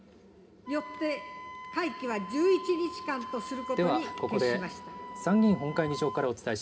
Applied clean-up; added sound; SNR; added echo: none; Wind instrument, woodwind instrument; 12 dB; reverberation time 0.3 s.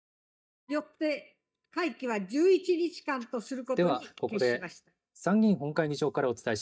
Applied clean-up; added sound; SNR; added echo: neural mask model DeepFilterNet 3.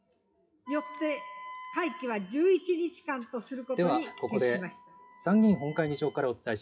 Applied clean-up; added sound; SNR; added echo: classical method WPE with log-MMSE.